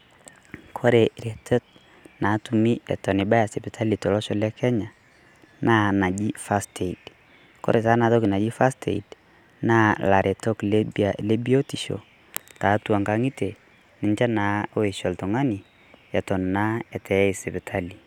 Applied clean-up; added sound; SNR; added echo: none; none; none; none.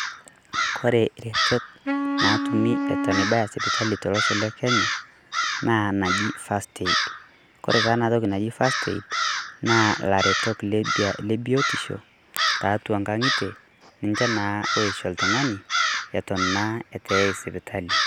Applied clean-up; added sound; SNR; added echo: none; Wind instrument, woodwind instrument + Crow; 1 dB; none.